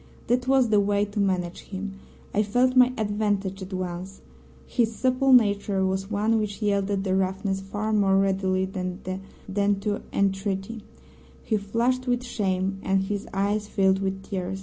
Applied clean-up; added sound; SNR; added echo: none; none; none; none.